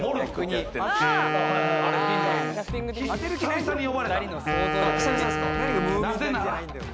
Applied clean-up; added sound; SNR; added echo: none; Wind instrument, woodwind instrument; 2 dB; none.